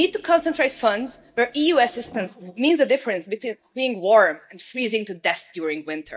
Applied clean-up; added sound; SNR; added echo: neural mask model DeepFilterNet 3.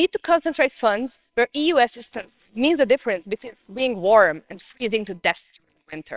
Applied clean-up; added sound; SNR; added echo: neural separator model SepFormer WHAMR!.